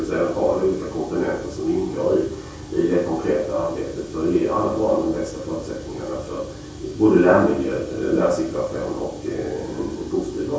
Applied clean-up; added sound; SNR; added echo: none; none; none; reverberation time 0.6 s.